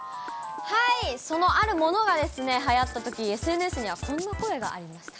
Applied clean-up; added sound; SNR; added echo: none; Writing; 19 dB; none.